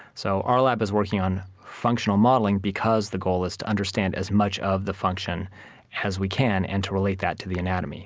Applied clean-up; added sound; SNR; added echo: none; none; none; none.